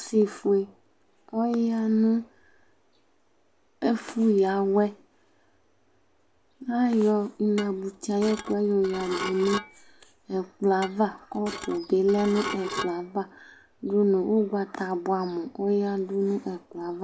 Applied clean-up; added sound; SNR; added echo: none; Dishes, pots, and pans / Glass; 10 dB; none.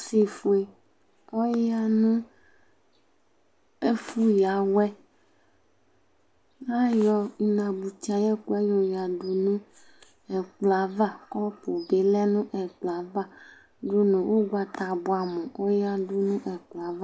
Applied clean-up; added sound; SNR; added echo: none; none; none; none.